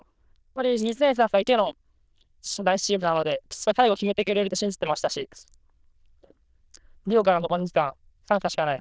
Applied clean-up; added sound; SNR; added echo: neural diffusion model UNIVERSE++.